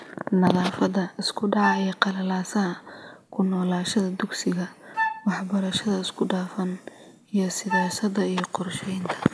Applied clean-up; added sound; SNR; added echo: none; Wind instrument, woodwind instrument; 4 dB; none.